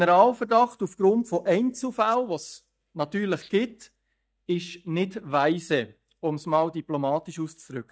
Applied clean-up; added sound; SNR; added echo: neural mask model DeepFilterNet 3.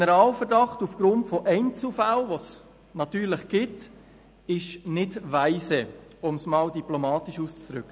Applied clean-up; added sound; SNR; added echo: none; none; none; none.